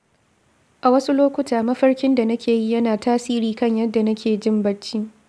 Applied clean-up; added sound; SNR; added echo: none; none; none; none.